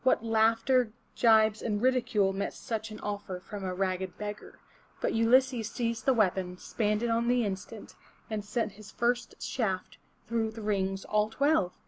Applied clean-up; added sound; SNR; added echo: none; none; none; none.